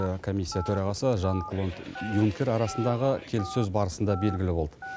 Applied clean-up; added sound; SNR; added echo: none; Telephone; 14 dB; none.